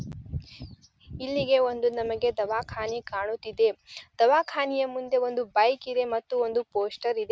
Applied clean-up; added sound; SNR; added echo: none; none; none; none.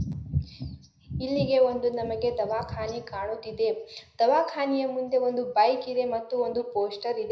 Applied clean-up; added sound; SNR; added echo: none; none; none; reverberation time 0.5 s.